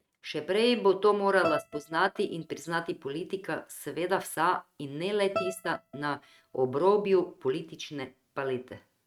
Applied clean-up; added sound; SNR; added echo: neural mask model RNNoise.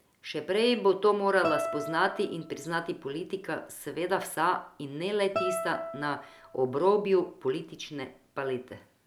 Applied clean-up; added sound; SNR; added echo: none; Guitar; 10 dB; none.